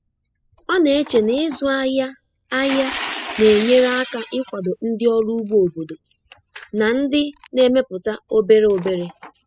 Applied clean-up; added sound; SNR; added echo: classical method spectral subtraction.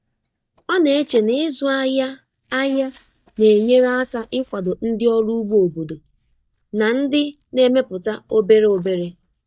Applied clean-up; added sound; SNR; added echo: neural mask model DeepFilterNet 3.